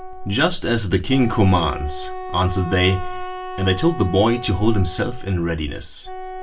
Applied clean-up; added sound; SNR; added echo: none; Wind instrument, woodwind instrument; 13 dB; reverberation time 0.2 s.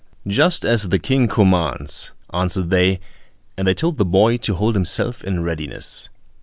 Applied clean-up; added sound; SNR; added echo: none; none; none; none.